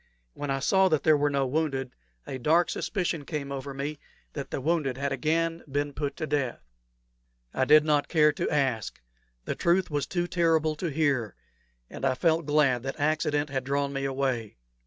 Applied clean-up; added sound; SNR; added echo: none; none; none; none.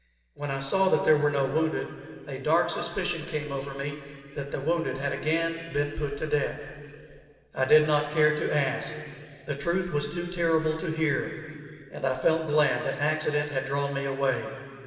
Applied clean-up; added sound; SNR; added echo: none; none; none; reverberation time 2.5 s.